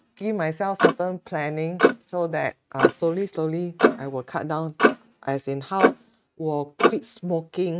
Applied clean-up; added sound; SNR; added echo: neural mask model RNNoise.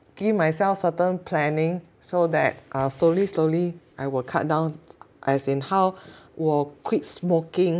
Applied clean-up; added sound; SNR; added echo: none; none; none; none.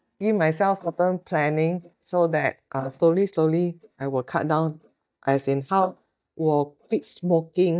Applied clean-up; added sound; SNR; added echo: neural mask model DeepFilterNet 3.